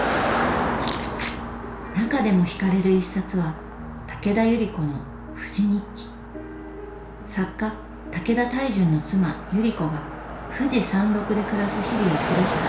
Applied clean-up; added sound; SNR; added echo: none; Car passing by; 6 dB; reverberation time 0.5 s.